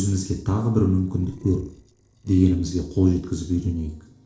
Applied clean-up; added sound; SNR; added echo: neural separator model SepFormer DNS4.